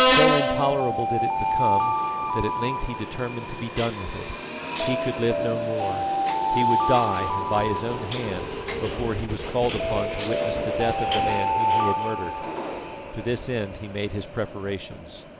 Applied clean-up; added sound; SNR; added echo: none; Subway, metro, underground + Alarm; -3 dB; none.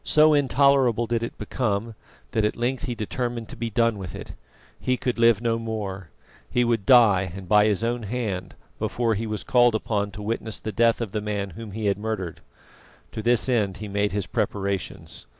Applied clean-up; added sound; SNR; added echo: none; none; none; none.